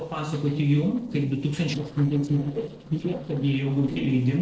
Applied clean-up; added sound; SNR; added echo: neural separator model SepFormer DNS4.